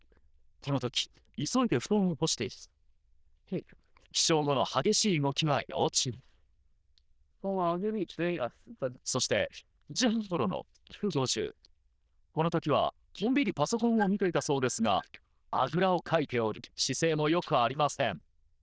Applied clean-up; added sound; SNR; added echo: neural diffusion model UNIVERSE++.